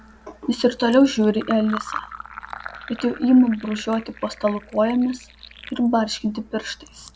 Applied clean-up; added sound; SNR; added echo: none; Fill (with liquid); 17 dB; none.